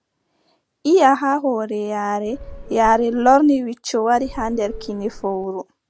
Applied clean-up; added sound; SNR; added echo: none; Subway, metro, underground / Doorbell; 16 dB; none.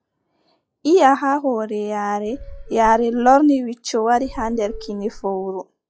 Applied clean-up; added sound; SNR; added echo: classical method log-MMSE.